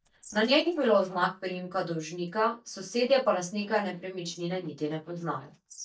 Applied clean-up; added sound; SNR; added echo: neural mask model DeepFilterNet 3.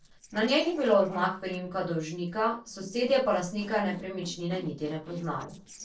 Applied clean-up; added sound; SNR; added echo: neural separator model SepFormer DNS4.